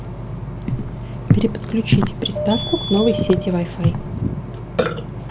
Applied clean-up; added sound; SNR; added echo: none; Walk, footsteps + Burping, eructation; 0 dB; none.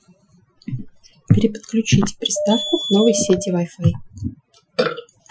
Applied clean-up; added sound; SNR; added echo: classical method Wiener filter.